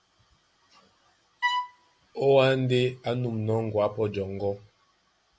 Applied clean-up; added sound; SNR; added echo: none; Bowed string instrument; 3 dB; none.